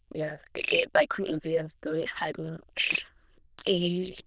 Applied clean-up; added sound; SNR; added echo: neural diffusion model UNIVERSE++.